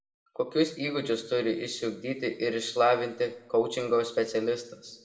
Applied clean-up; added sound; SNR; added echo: none; none; none; reverberation time 1.0 s.